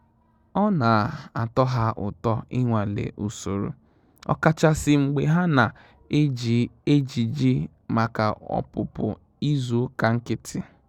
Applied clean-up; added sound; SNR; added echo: none; none; none; none.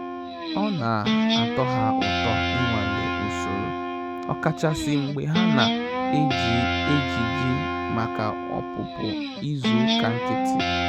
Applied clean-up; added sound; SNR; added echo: none; Guitar; -3 dB; none.